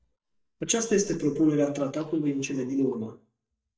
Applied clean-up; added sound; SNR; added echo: neural mask model DeepFilterNet 3.